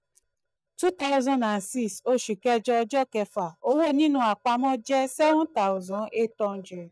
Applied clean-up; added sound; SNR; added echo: neural mask model DeepFilterNet 3.